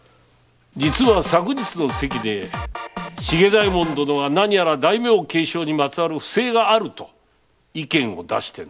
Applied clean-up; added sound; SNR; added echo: none; Drum kit; 10 dB; none.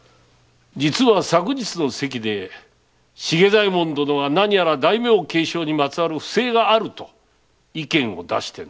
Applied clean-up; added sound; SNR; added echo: none; none; none; none.